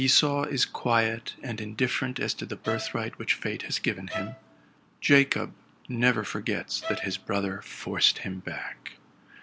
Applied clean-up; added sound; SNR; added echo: none; Bowed string instrument; 11 dB; none.